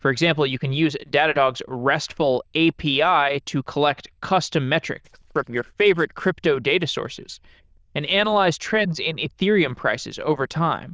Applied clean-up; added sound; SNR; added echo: neural diffusion model UNIVERSE++.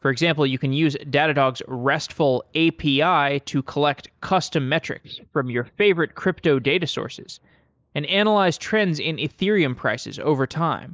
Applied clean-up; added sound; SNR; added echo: neural mask model Resemble Enhance denoiser.